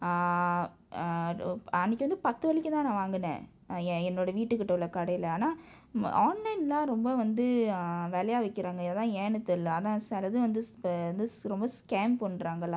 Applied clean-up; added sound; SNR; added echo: none; none; none; none.